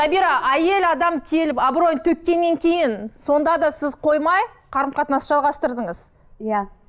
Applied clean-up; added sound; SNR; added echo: none; none; none; none.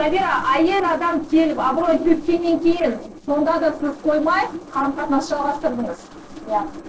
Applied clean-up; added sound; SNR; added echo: neural separator model SepFormer DNS4.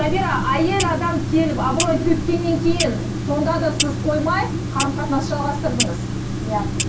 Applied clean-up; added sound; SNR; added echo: none; Clock; 2 dB; reverberation time 0.2 s.